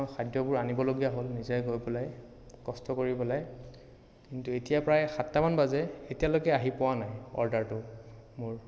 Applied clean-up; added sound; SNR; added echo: none; none; none; none.